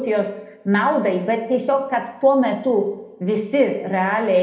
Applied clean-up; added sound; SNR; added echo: none; none; none; reverberation time 0.7 s.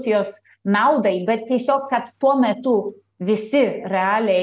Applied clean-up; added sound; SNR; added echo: none; none; none; none.